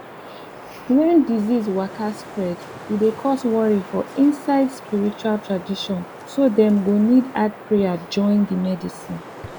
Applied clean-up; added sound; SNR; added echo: none; Wind; 17 dB; none.